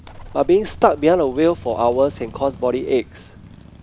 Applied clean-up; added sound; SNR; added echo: none; Bird + Motorcycle; 18 dB; none.